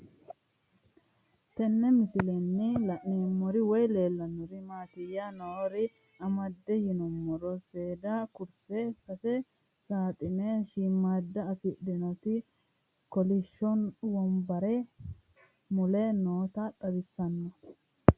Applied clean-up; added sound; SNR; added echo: none; none; none; none.